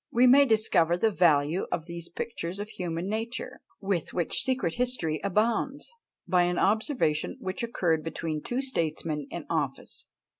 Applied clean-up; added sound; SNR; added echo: none; none; none; none.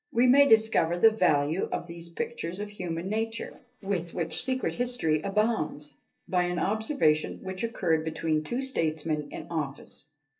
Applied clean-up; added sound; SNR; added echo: neural separator model SepFormer DNS4.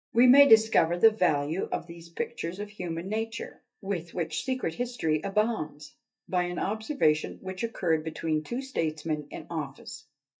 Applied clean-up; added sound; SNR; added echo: neural mask model DeepFilterNet 3.